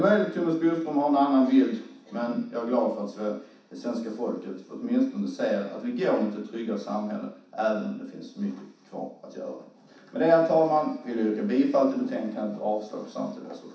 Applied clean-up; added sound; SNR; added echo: none; none; none; reverberation time 0.7 s.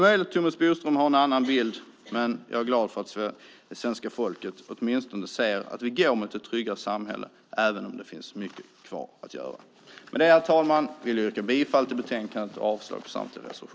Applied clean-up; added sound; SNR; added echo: none; none; none; none.